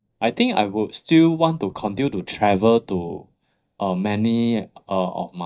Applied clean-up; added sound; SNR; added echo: neural mask model DeepFilterNet 3.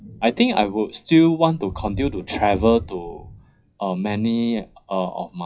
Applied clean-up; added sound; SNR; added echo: classical method WPE with log-MMSE.